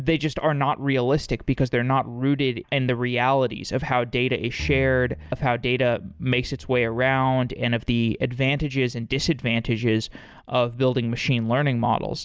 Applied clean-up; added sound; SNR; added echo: none; Bowed string instrument; 15 dB; none.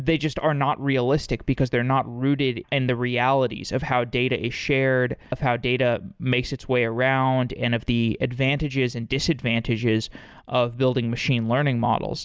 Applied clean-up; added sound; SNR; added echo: none; none; none; none.